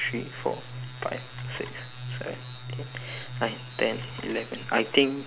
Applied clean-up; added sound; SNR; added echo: none; Telephone; 20 dB; none.